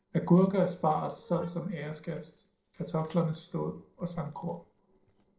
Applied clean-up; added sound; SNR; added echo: neural separator model SepFormer DNS4.